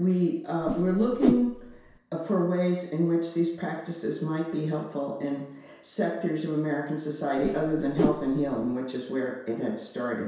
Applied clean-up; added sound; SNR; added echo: none; Whoosh, swoosh, swish; 3 dB; reverberation time 0.7 s.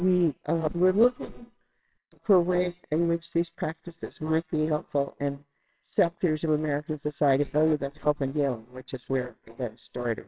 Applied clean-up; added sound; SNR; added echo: neural separator model SepFormer WHAMR!.